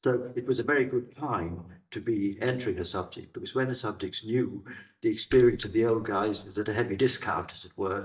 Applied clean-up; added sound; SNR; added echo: neural mask model DeepFilterNet 3.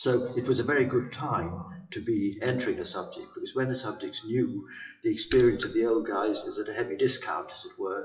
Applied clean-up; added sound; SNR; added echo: classical method WPE with log-MMSE.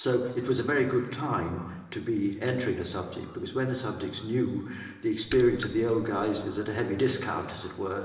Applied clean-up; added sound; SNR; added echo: none; Raindrop / Splash, splatter; 15 dB; reverberation time 1.3 s.